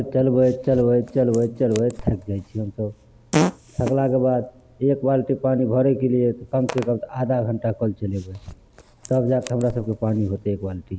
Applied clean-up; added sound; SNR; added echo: none; Fart; 12 dB; none.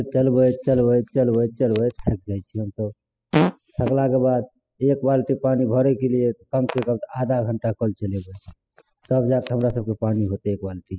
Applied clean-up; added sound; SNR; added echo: classical method spectral subtraction.